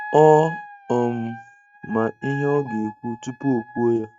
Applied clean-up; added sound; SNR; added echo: neural mask model RNNoise.